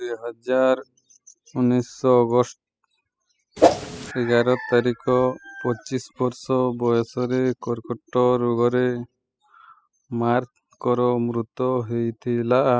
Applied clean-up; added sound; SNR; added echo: classical method spectral subtraction.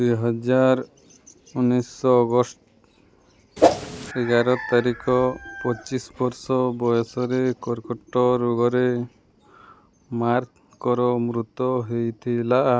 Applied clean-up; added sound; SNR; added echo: none; Whoosh, swoosh, swish; -3 dB; none.